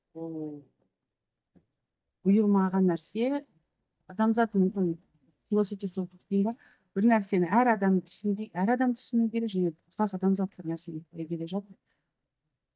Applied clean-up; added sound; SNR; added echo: neural mask model DeepFilterNet 3.